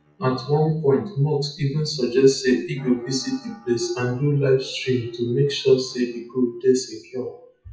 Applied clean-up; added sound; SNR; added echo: classical method WPE with log-MMSE.